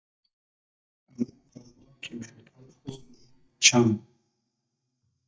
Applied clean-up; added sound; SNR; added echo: neural mask model DeepFilterNet 3.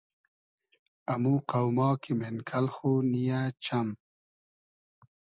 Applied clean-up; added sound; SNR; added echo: none; none; none; none.